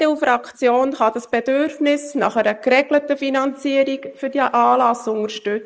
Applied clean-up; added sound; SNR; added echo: neural mask model Resemble Enhance denoiser.